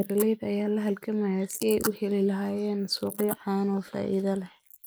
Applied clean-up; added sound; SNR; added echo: neural mask model Resemble Enhance denoiser.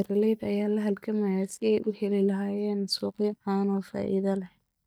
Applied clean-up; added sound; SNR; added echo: neural mask model DeepFilterNet 3.